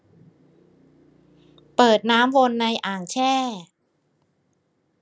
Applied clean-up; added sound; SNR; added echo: none; none; none; none.